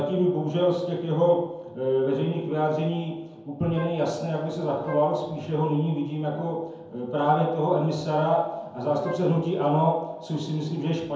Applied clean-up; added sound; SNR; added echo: none; Wind instrument, woodwind instrument; 13 dB; reverberation time 0.9 s.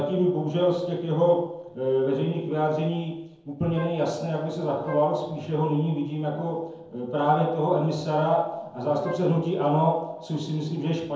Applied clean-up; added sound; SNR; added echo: neural separator model SepFormer DNS4.